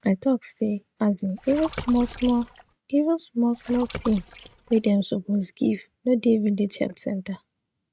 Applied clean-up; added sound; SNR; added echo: neural mask model RNNoise.